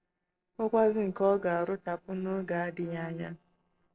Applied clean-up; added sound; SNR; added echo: neural separator model SepFormer DNS4.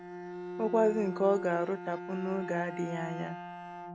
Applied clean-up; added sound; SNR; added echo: none; Bowed string instrument; 8 dB; none.